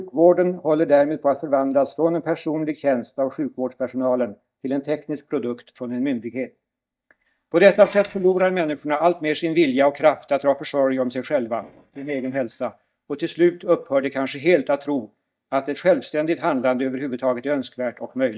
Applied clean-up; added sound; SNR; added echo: neural mask model DeepFilterNet 3.